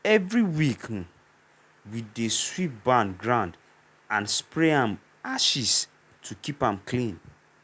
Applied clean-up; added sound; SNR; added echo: none; none; none; none.